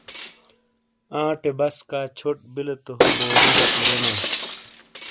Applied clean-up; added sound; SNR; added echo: none; Shatter; -5 dB; none.